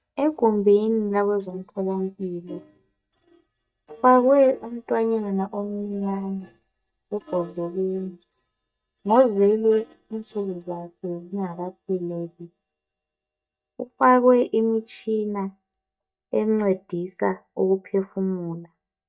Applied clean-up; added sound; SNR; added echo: neural mask model DeepFilterNet 3.